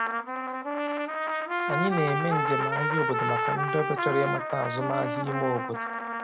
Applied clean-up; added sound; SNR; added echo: none; Trumpet; -1 dB; none.